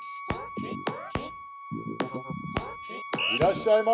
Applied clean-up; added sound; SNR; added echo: none; Wind instrument, woodwind instrument; 11 dB; none.